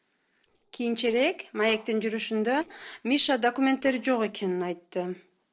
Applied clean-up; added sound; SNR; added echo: neural separator model SepFormer DNS4.